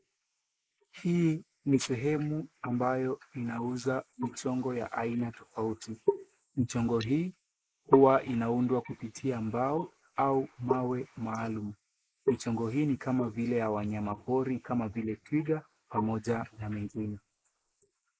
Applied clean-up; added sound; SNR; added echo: neural mask model Resemble Enhance denoiser.